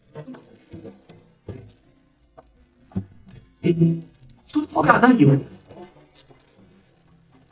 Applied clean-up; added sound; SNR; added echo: neural mask model DeepFilterNet 3.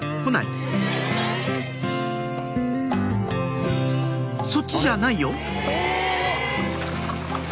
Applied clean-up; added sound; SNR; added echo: none; none; none; none.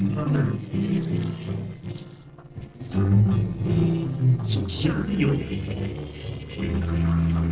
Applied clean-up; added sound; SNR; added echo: neural separator model SepFormer DNS4.